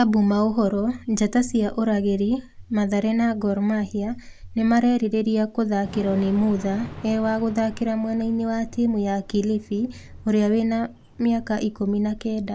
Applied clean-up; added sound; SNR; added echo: none; Thunder / Rain; 19 dB; none.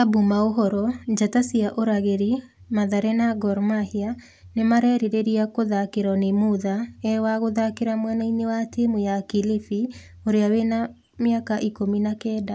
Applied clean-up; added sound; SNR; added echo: none; none; none; none.